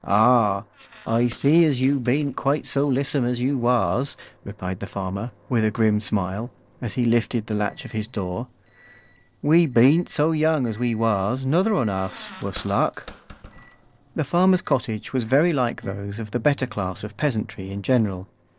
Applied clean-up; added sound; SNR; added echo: neural separator model SepFormer DNS4.